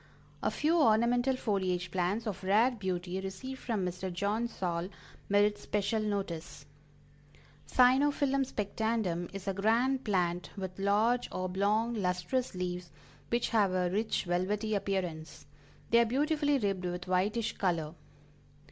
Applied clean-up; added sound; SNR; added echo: none; none; none; none.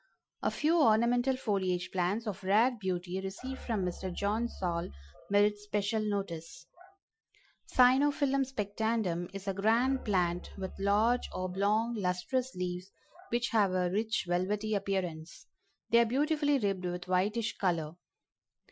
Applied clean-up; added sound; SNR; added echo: classical method Wiener filter.